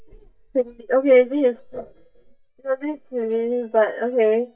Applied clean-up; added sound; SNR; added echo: neural mask model DeepFilterNet 3.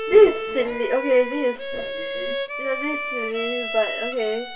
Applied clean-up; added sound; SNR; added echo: none; Bowed string instrument; 7 dB; reverberation time 0.1 s.